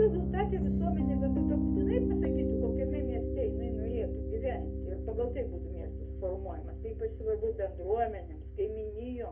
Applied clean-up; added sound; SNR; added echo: none; Piano; -3 dB; reverberation time 0.3 s.